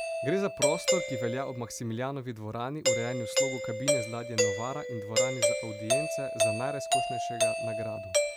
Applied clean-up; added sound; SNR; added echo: none; Doorbell; -5 dB; none.